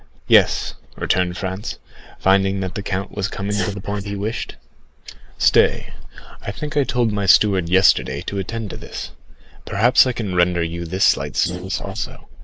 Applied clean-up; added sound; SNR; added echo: neural mask model Resemble Enhance denoiser.